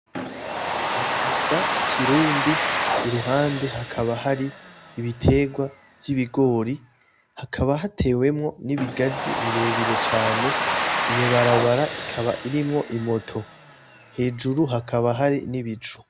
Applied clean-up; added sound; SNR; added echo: none; Domestic sounds, home sounds; 3 dB; none.